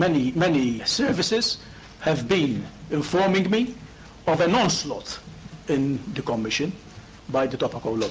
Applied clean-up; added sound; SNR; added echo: none; none; none; none.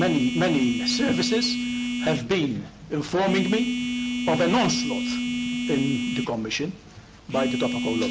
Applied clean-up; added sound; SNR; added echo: none; Telephone; 2 dB; none.